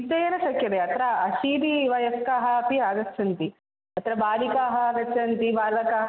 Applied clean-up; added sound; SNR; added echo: none; none; none; none.